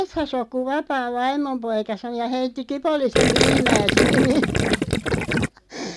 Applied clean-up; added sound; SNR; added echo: none; Gurgling; -5 dB; none.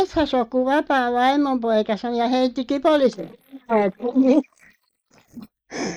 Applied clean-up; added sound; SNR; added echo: neural mask model Resemble Enhance denoiser.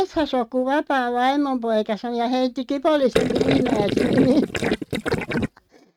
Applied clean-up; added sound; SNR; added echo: neural mask model RNNoise.